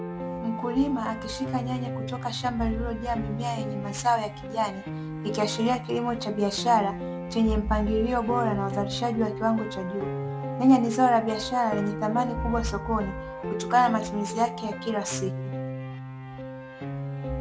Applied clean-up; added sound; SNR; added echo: none; Piano; 7 dB; none.